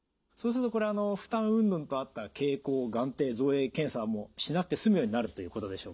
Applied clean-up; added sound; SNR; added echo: none; none; none; none.